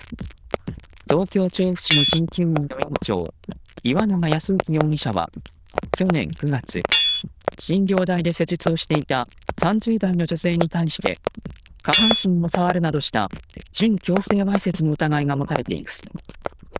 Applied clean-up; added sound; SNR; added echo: neural diffusion model UNIVERSE++.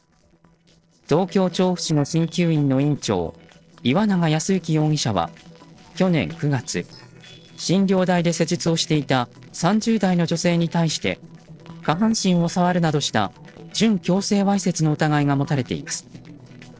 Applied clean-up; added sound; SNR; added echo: neural separator model SepFormer DNS4.